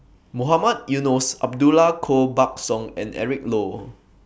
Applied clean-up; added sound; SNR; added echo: none; none; none; none.